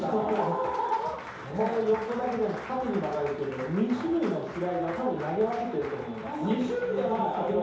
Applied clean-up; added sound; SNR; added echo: none; Applause; 15 dB; reverberation time 0.8 s.